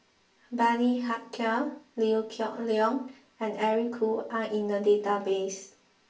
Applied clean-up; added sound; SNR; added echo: none; none; none; reverberation time 0.3 s.